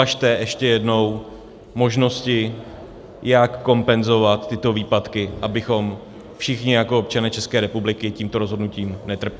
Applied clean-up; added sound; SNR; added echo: none; none; none; none.